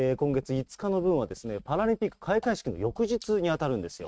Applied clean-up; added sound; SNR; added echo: neural mask model RNNoise.